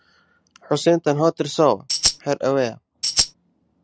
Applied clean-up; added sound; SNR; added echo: none; Tambourine; -2 dB; none.